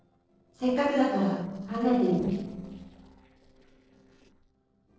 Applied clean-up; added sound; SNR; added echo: neural separator model SepFormer DNS4.